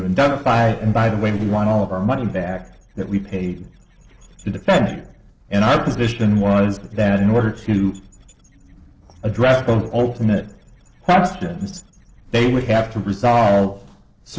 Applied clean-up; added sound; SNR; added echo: neural separator model SepFormer DNS4.